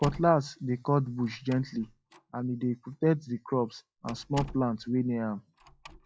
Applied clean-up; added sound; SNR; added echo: classical method log-MMSE.